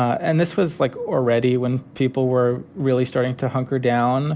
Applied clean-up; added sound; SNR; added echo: none; none; none; none.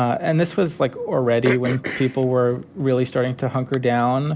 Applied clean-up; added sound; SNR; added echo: none; Cough; 12 dB; none.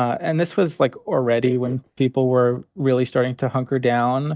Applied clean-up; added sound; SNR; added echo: neural mask model DeepFilterNet 3.